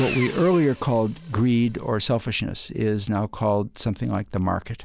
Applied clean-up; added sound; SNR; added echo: none; Sawing; 17 dB; none.